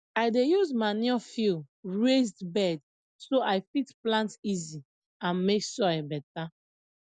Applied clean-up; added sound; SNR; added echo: none; none; none; none.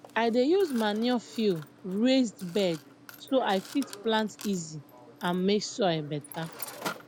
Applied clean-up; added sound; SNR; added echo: none; Mechanisms; 17 dB; none.